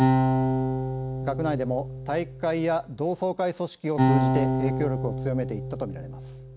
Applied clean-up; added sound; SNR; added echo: none; Acoustic guitar; -3 dB; none.